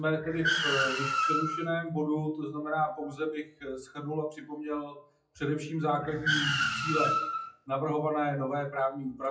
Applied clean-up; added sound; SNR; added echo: classical method WPE with log-MMSE.